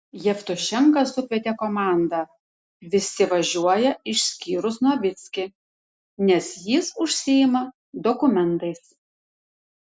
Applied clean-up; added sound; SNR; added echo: none; none; none; none.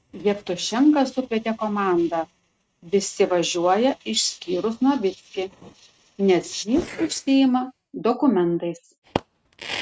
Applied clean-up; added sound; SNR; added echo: neural mask model RNNoise.